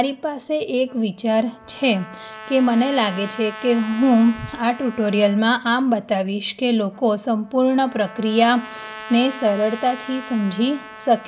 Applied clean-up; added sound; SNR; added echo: none; Trumpet; 17 dB; none.